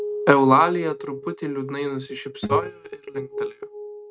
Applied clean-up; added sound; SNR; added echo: neural mask model RNNoise.